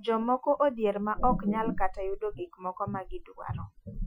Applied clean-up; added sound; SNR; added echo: classical method Wiener filter.